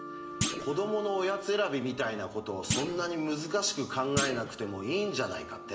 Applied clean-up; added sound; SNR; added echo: none; Thump, thud; 6 dB; reverberation time 1.1 s.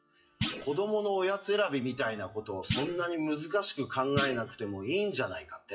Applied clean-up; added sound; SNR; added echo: classical method WPE with log-MMSE.